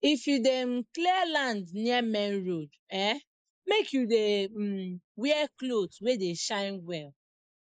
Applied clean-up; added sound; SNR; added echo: neural mask model Resemble Enhance denoiser.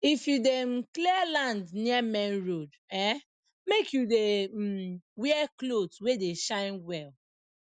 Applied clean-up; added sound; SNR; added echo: none; none; none; none.